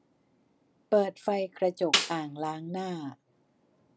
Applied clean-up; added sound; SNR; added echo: none; Snare drum; 1 dB; none.